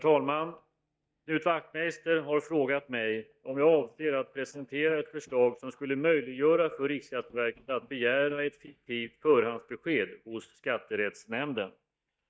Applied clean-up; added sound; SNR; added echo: neural mask model DeepFilterNet 3.